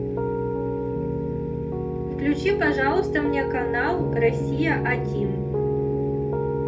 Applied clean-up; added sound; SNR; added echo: none; Piano; -2 dB; reverberation time 0.3 s.